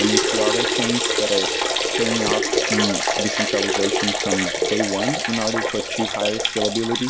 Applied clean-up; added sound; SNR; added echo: none; Liquid; -3 dB; none.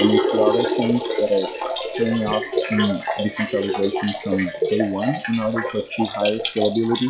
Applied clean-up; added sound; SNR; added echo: classical method log-MMSE.